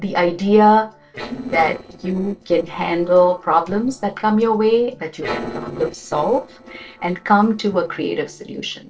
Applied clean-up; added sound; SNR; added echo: neural separator model SepFormer DNS4.